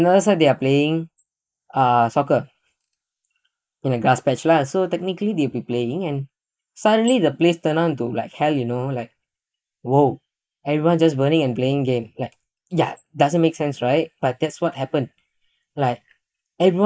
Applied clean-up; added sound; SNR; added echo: neural mask model Resemble Enhance denoiser.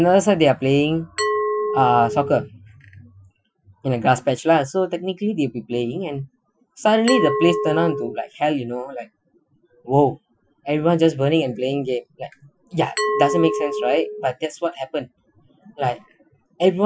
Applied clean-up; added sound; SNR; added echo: classical method Wiener filter.